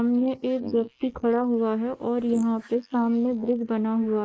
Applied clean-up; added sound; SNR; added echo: neural mask model Resemble Enhance denoiser.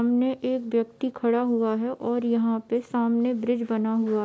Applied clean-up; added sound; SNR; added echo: none; none; none; none.